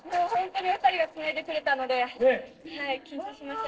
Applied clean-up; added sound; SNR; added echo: neural separator model SepFormer DNS4.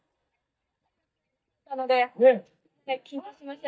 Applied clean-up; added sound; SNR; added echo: neural mask model DeepFilterNet 3.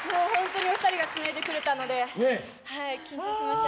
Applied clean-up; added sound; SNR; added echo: none; none; none; none.